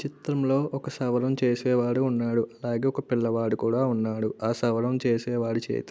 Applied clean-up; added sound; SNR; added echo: none; none; none; none.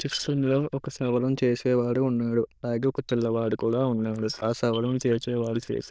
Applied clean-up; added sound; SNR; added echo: neural diffusion model UNIVERSE++.